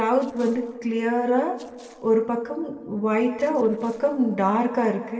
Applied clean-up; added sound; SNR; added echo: neural separator model SepFormer DNS4.